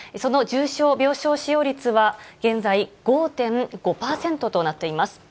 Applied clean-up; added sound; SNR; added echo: none; none; none; none.